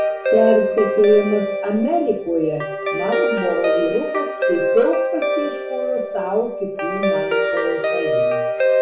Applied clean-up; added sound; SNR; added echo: none; Guitar; -1 dB; reverberation time 0.4 s.